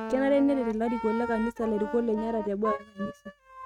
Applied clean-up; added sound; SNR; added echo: neural mask model RNNoise.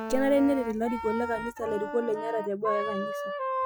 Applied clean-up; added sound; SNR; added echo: classical method Wiener filter.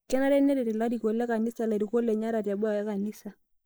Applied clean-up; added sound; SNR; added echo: neural mask model Resemble Enhance denoiser.